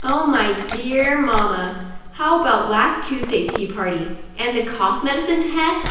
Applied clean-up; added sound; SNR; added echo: none; Liquid; 8 dB; reverberation time 0.9 s.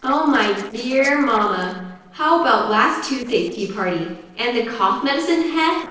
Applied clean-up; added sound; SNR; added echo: neural separator model SepFormer DNS4.